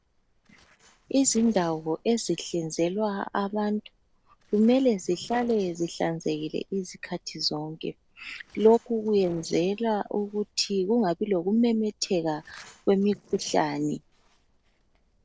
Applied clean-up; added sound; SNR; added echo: neural separator model SepFormer DNS4.